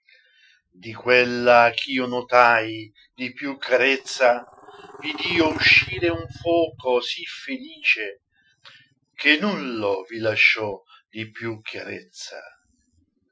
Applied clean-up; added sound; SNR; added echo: classical method Wiener filter.